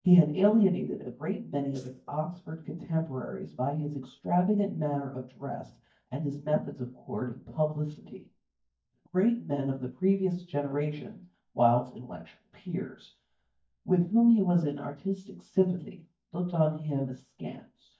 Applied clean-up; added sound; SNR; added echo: neural mask model DeepFilterNet 3.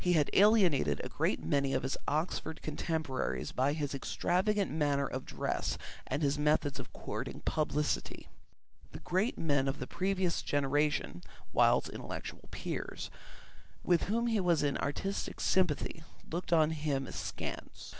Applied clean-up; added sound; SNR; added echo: none; none; none; none.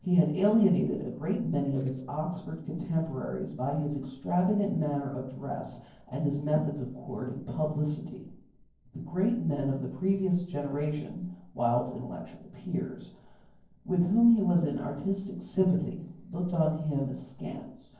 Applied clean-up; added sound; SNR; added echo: neural separator model SepFormer DNS4.